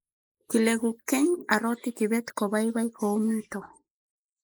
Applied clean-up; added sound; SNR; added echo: neural mask model Resemble Enhance denoiser.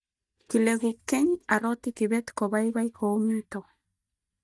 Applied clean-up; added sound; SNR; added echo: neural mask model DeepFilterNet 3.